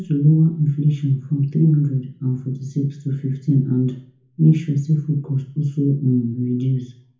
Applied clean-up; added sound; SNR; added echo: none; none; none; reverberation time 0.6 s.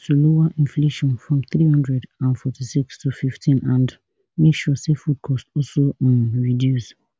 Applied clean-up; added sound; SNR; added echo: none; none; none; none.